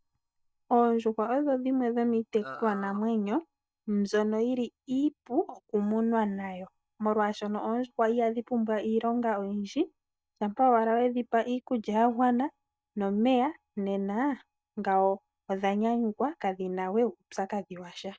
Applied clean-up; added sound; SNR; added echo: neural mask model DeepFilterNet 3.